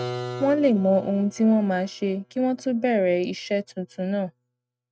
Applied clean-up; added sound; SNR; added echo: neural mask model RNNoise.